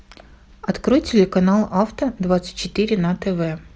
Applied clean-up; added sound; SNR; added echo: none; none; none; none.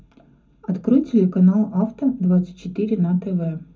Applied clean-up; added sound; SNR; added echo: none; none; none; reverberation time 0.3 s.